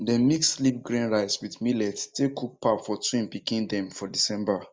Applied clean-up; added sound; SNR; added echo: none; none; none; none.